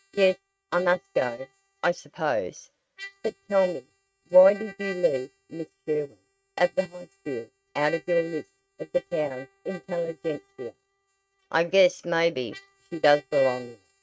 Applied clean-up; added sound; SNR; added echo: neural mask model RNNoise.